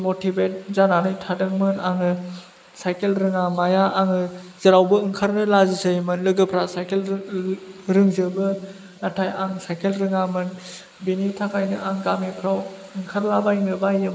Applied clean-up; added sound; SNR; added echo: neural mask model Resemble Enhance denoiser.